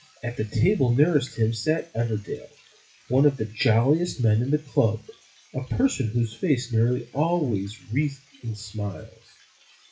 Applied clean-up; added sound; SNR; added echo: classical method WPE with log-MMSE.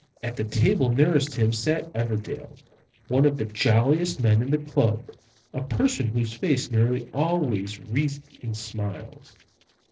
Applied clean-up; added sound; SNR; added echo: neural separator model SepFormer DNS4.